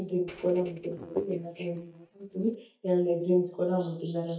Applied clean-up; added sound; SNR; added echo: neural mask model DeepFilterNet 3.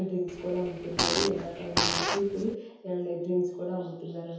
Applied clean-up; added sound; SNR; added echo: none; Fart; -1 dB; reverberation time 0.9 s.